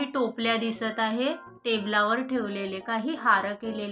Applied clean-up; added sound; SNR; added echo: none; Organ; 20 dB; none.